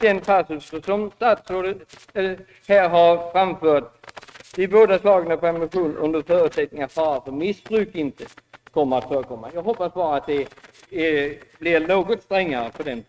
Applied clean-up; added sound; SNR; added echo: neural mask model RNNoise.